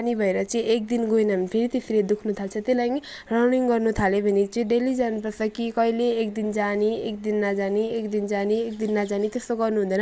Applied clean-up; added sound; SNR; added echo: none; none; none; none.